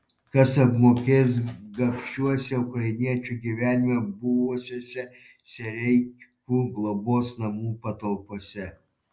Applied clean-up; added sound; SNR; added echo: none; none; none; none.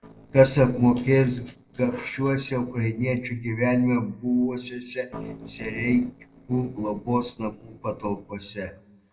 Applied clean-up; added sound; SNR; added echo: neural separator model SepFormer DNS4.